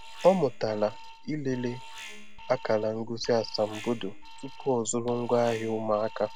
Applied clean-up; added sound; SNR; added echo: none; Alarm; 13 dB; none.